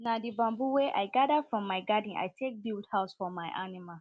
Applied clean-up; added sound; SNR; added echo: none; none; none; none.